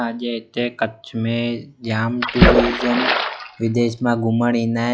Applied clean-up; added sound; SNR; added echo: classical method log-MMSE.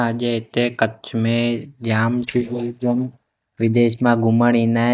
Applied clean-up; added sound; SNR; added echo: neural mask model DeepFilterNet 3.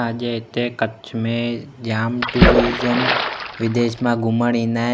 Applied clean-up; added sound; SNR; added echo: none; Splash, splatter; -2 dB; none.